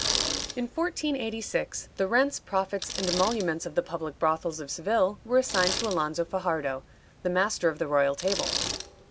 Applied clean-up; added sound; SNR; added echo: none; Bicycle; 8 dB; none.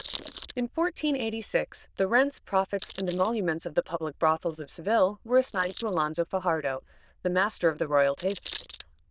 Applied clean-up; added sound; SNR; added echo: neural diffusion model UNIVERSE++.